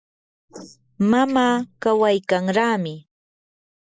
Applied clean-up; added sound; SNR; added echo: neural mask model Resemble Enhance denoiser.